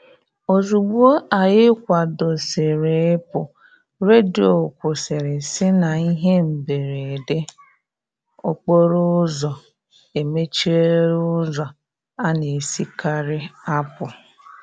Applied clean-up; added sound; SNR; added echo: none; none; none; none.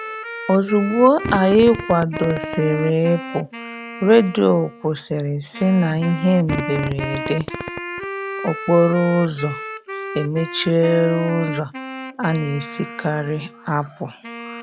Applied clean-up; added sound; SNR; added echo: none; Fart + Wind instrument, woodwind instrument; 10 dB; none.